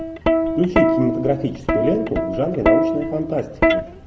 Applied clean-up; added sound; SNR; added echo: none; Plucked string instrument; -3 dB; none.